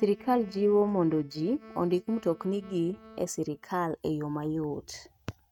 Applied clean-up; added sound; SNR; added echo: neural mask model RNNoise.